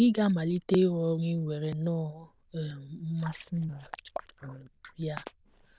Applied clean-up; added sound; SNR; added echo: neural diffusion model UNIVERSE++.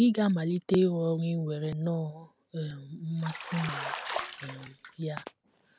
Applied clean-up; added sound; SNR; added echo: none; Bathtub (filling or washing); 9 dB; none.